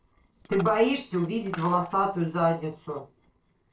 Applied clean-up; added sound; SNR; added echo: neural separator model SepFormer DNS4.